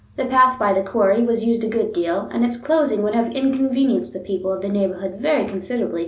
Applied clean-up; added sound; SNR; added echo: none; none; none; none.